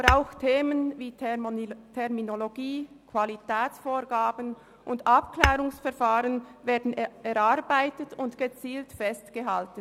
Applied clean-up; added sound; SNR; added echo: none; Tap / Hammer / Glass; 7 dB; none.